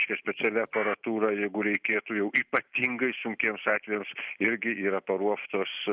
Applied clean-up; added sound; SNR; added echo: neural mask model Resemble Enhance denoiser.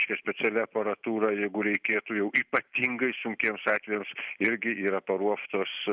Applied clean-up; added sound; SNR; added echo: none; none; none; none.